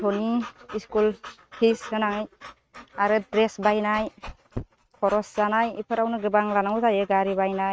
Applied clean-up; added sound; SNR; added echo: neural mask model RNNoise.